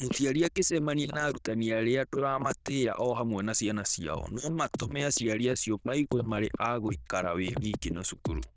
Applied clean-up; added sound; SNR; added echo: neural diffusion model UNIVERSE++.